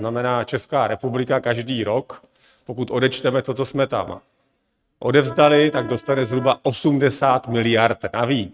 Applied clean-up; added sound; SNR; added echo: neural mask model RNNoise.